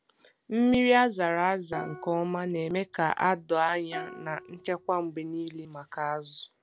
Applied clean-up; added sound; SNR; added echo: none; Plucked string instrument; 17 dB; none.